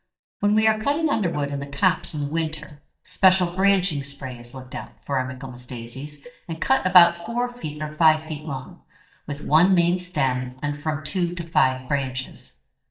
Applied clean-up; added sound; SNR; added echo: neural mask model DeepFilterNet 3.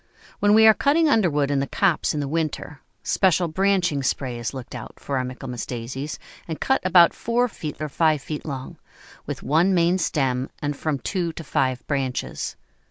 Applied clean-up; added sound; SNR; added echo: none; none; none; none.